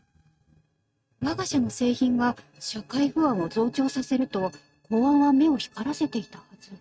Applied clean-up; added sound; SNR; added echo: neural mask model RNNoise.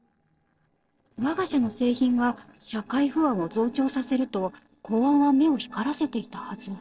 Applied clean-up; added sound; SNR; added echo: neural separator model SepFormer DNS4.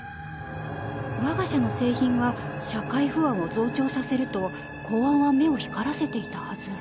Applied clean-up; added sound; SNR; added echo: none; Piano; 15 dB; none.